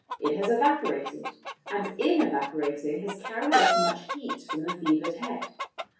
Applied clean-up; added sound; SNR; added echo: none; Chicken, rooster; 3 dB; reverberation time 0.4 s.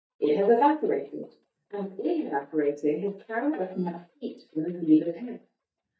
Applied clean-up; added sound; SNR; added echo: neural mask model DeepFilterNet 3.